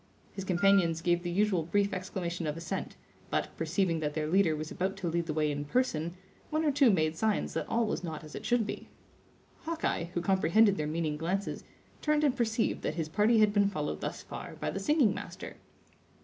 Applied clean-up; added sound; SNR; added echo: none; Wind instrument, woodwind instrument; 11 dB; none.